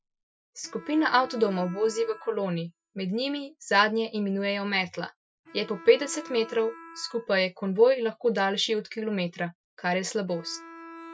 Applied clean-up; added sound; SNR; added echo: classical method Wiener filter.